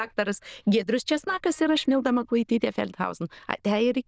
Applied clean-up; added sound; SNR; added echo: neural diffusion model UNIVERSE++.